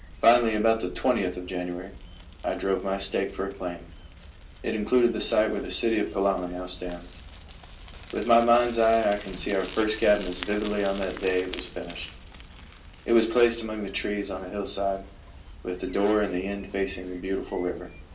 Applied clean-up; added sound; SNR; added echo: none; Bicycle; 16 dB; reverberation time 0.3 s.